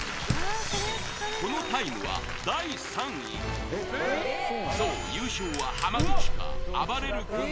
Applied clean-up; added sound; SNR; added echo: none; Fire; 1 dB; none.